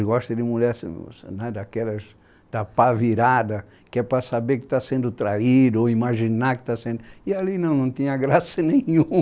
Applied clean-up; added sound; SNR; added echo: none; none; none; none.